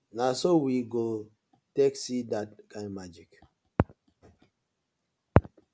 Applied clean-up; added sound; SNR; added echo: none; none; none; none.